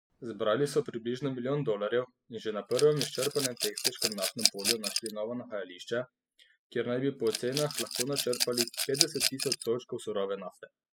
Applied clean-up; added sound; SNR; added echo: classical method spectral subtraction.